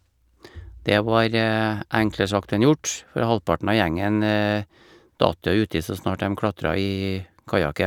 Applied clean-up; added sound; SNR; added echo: none; none; none; none.